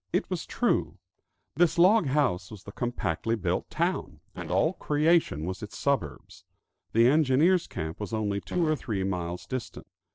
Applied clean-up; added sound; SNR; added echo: neural separator model SepFormer DNS4.